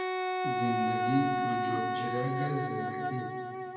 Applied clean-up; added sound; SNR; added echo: none; Wind instrument, woodwind instrument; -2 dB; reverberation time 2.3 s.